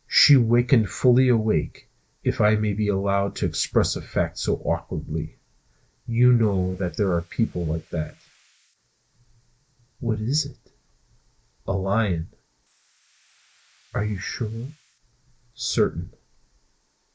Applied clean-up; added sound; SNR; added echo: neural mask model Resemble Enhance denoiser.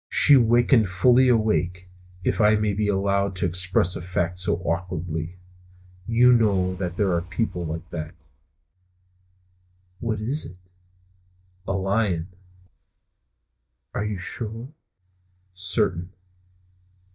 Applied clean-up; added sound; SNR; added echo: neural mask model DeepFilterNet 3.